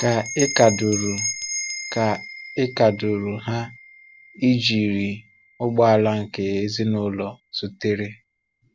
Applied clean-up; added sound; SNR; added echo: none; Bell; 12 dB; none.